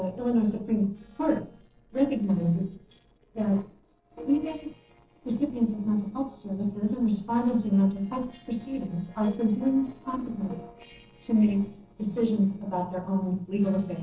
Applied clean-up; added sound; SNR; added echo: neural separator model SepFormer DNS4.